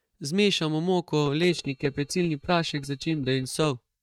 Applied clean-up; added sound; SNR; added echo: neural mask model DeepFilterNet 3.